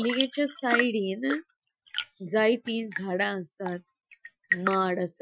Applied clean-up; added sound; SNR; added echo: classical method Wiener filter.